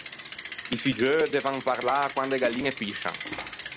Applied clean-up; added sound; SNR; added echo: none; Bicycle; 5 dB; none.